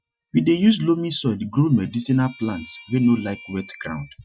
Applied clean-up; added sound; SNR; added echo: classical method Wiener filter.